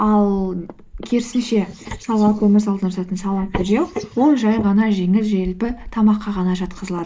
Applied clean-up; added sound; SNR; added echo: neural mask model Resemble Enhance denoiser.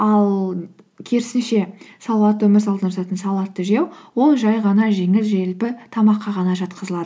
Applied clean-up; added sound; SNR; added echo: none; none; none; none.